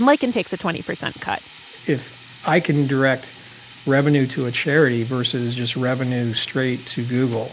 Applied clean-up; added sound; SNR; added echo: none; Sink (filling or washing); 18 dB; none.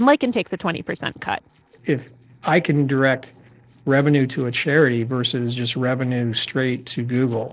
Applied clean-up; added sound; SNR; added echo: neural separator model SepFormer DNS4.